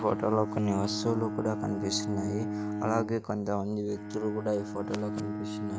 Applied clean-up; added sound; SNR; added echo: none; Bowed string instrument; 4 dB; none.